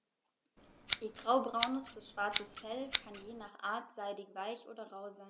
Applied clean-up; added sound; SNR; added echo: none; Scissors; -5 dB; none.